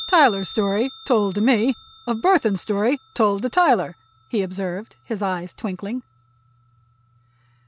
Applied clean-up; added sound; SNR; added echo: none; Bell; 17 dB; none.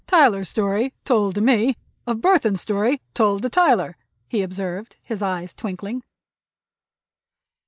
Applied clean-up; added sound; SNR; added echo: neural mask model Resemble Enhance denoiser.